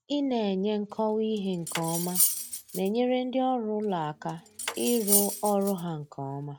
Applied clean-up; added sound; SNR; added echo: none; Cutlery, silverware; 4 dB; none.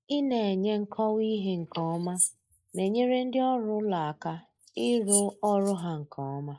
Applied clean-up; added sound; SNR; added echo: neural mask model Resemble Enhance denoiser.